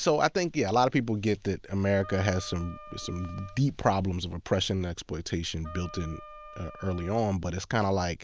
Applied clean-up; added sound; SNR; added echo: none; Wind instrument, woodwind instrument; 18 dB; none.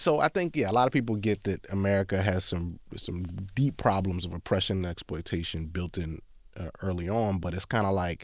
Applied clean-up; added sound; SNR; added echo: none; none; none; none.